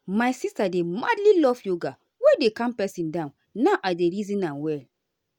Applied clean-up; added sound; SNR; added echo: none; none; none; none.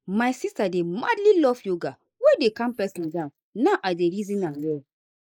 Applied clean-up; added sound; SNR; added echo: neural mask model Resemble Enhance denoiser.